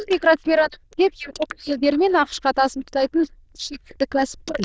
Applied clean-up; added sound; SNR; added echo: neural diffusion model UNIVERSE++.